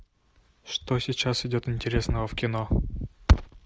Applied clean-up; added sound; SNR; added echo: none; none; none; none.